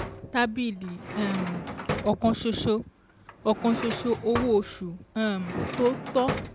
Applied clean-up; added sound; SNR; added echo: none; Drawer open or close; 8 dB; none.